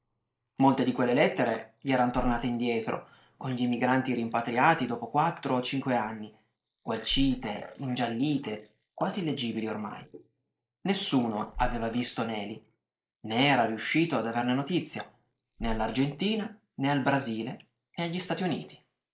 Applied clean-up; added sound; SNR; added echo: neural mask model Resemble Enhance denoiser.